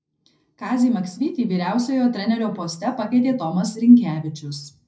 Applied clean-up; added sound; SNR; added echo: none; none; none; reverberation time 0.4 s.